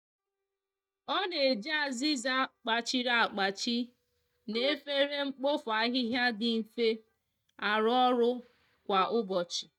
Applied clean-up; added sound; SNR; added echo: neural mask model DeepFilterNet 3.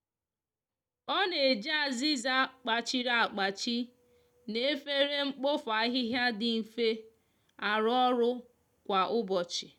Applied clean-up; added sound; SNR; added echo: none; none; none; none.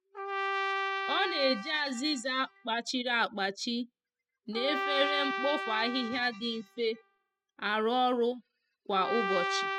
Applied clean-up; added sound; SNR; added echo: classical method spectral subtraction.